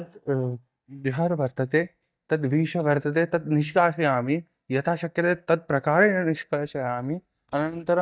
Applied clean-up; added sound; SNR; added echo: neural mask model DeepFilterNet 3.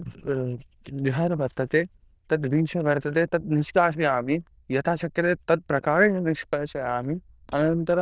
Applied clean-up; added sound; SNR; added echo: neural diffusion model UNIVERSE++.